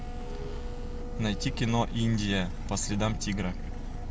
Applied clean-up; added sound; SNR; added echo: none; Domestic sounds, home sounds; 17 dB; none.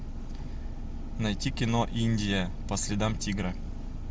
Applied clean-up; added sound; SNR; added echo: none; none; none; none.